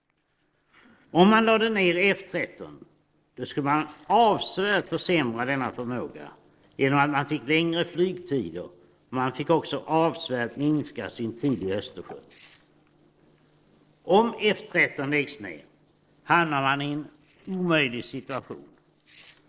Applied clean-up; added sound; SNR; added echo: neural separator model SepFormer DNS4.